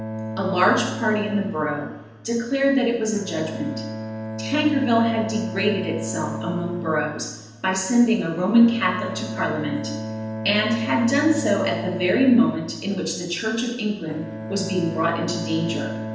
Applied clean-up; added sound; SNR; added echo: none; Bowed string instrument; 9 dB; reverberation time 0.9 s.